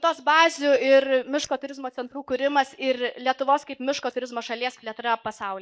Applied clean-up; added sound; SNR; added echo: neural mask model DeepFilterNet 3.